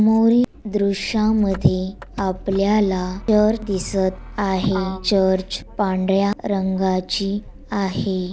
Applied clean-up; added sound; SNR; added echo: none; Motor vehicle (road); 16 dB; none.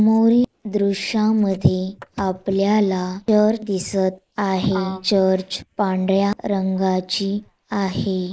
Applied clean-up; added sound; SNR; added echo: neural mask model Resemble Enhance denoiser.